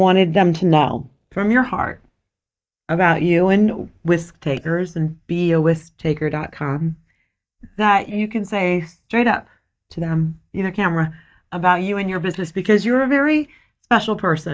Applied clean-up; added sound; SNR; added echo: neural mask model DeepFilterNet 3.